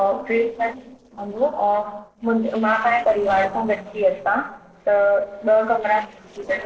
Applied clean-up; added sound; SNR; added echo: neural separator model SepFormer DNS4.